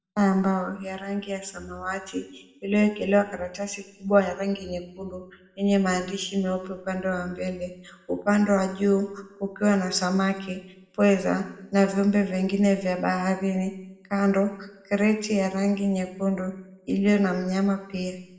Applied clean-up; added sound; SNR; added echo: none; none; none; reverberation time 0.8 s.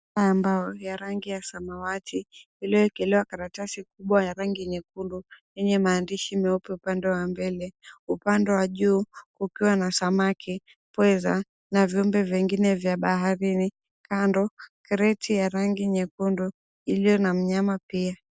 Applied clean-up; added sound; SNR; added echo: none; none; none; none.